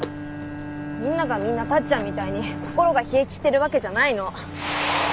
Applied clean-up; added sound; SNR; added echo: none; Bowed string instrument; 10 dB; none.